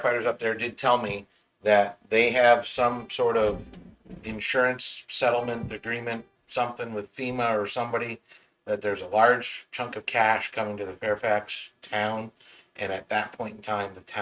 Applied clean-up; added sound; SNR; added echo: neural mask model RNNoise.